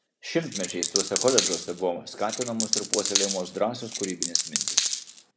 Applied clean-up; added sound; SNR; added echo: none; Coin (dropping); -1 dB; none.